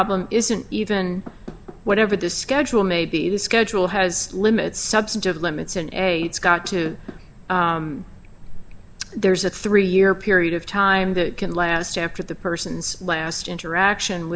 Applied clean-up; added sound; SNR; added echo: none; Knock / Wood; 18 dB; none.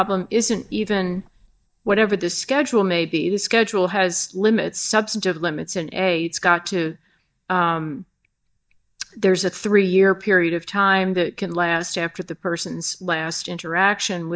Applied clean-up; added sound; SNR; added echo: neural mask model DeepFilterNet 3.